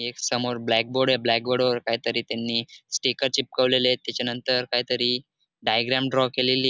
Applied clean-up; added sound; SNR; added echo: none; none; none; none.